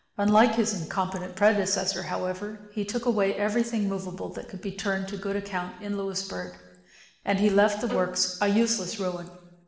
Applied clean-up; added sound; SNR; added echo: none; Bowed string instrument; 9 dB; reverberation time 1.0 s.